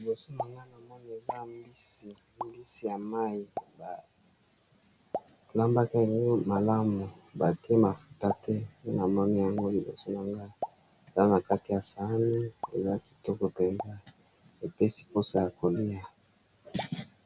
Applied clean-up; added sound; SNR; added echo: none; Explosion; 15 dB; none.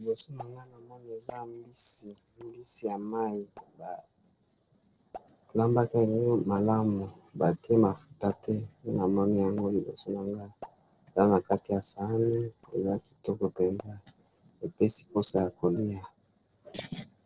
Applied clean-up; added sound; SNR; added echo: neural separator model SepFormer DNS4.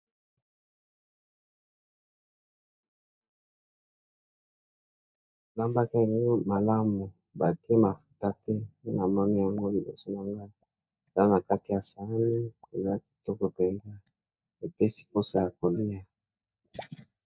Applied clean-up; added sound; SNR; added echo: neural mask model DeepFilterNet 3.